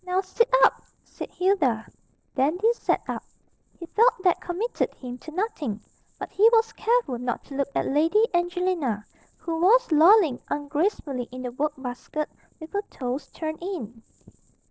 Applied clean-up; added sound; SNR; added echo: neural separator model SepFormer DNS4.